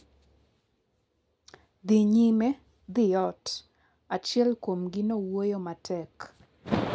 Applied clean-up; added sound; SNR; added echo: none; none; none; none.